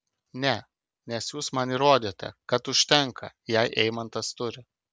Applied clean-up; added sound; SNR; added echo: none; none; none; none.